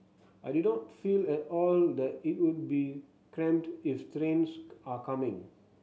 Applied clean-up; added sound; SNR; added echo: none; none; none; none.